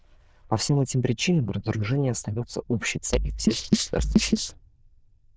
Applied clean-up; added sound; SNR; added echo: neural diffusion model UNIVERSE++.